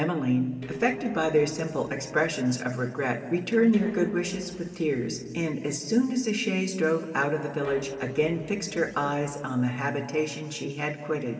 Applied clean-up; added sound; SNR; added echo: neural separator model SepFormer DNS4.